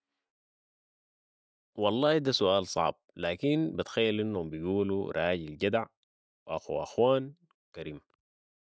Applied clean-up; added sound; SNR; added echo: none; none; none; none.